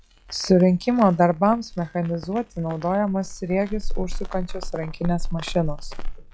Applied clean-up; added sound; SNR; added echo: classical method log-MMSE.